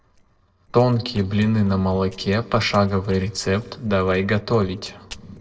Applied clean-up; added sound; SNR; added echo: neural separator model SepFormer DNS4.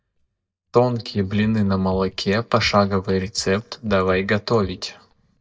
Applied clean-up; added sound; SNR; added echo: neural mask model DeepFilterNet 3.